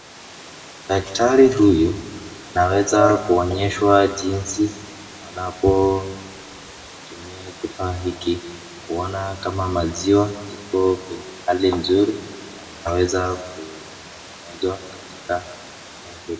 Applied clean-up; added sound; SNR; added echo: none; Water; 18 dB; reverberation time 1.2 s.